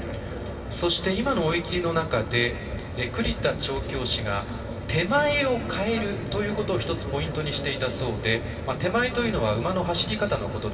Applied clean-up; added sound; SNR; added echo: none; none; none; reverberation time 1.8 s.